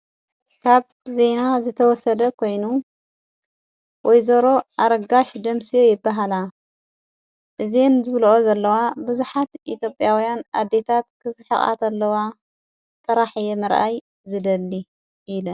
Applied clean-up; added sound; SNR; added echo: none; none; none; none.